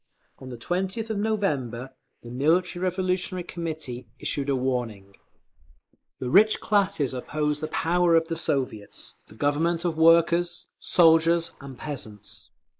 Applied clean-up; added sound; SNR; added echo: neural mask model Resemble Enhance denoiser.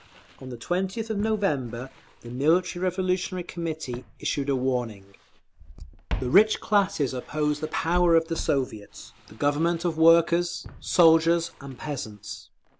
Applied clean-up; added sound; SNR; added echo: none; Walk, footsteps; 17 dB; none.